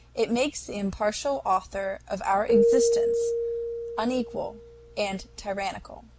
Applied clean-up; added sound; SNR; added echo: none; Keyboard (musical); 0 dB; none.